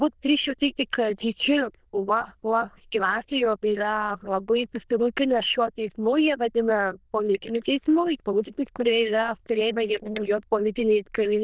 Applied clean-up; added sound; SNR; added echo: neural diffusion model UNIVERSE++.